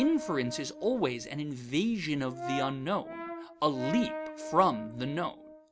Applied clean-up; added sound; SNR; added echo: none; Brass instrument; 10 dB; none.